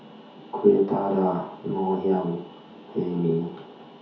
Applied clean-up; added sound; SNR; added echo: none; none; none; reverberation time 0.5 s.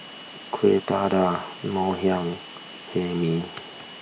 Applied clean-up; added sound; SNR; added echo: none; none; none; none.